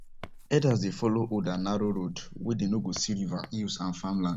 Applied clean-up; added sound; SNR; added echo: none; Chewing, mastication / Livestock, farm animals, working animals + Walk, footsteps; 17 dB; none.